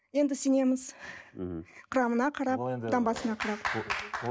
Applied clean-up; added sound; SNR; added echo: none; none; none; none.